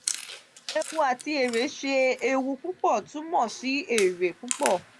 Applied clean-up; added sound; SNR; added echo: none; Chewing, mastication; 10 dB; none.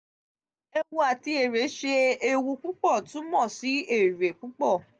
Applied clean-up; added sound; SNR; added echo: none; none; none; none.